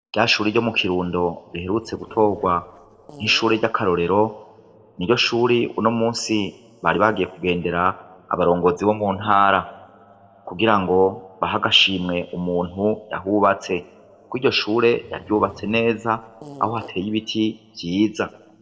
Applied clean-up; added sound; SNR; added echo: neural separator model SepFormer DNS4.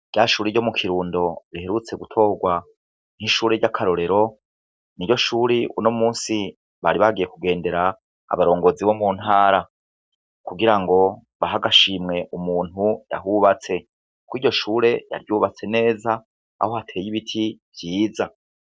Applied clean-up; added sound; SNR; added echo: none; none; none; none.